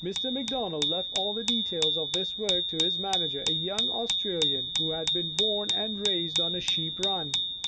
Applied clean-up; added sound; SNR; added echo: none; Bicycle bell; -4 dB; none.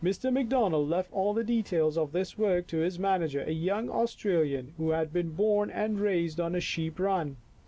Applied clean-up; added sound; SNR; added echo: none; none; none; none.